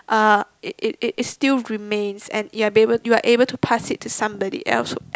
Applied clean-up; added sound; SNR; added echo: none; none; none; none.